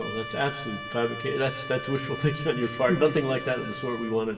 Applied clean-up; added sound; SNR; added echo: none; Trumpet; 11 dB; reverberation time 1.0 s.